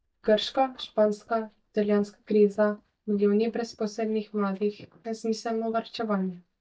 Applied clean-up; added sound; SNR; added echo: neural mask model DeepFilterNet 3.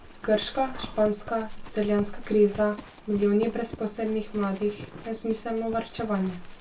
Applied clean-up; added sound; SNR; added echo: none; Livestock, farm animals, working animals; 13 dB; reverberation time 0.2 s.